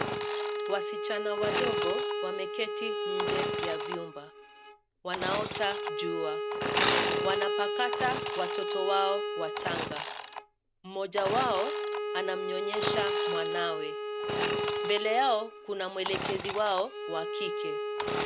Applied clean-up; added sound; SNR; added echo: none; Bowed string instrument + Sawing / Engine; -2 dB; none.